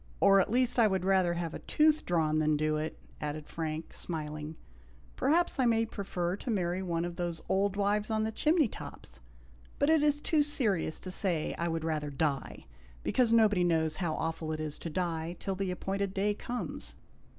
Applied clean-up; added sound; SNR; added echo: none; none; none; none.